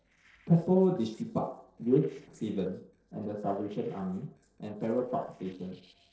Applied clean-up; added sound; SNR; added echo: neural separator model SepFormer DNS4.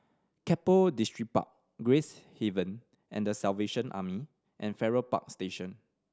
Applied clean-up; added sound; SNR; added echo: none; none; none; none.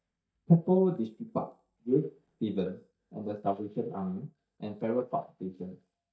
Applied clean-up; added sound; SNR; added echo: neural mask model DeepFilterNet 3.